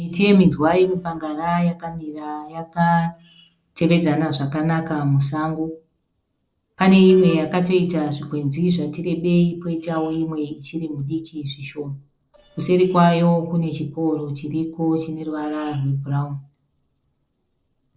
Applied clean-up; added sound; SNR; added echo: neural separator model SepFormer DNS4.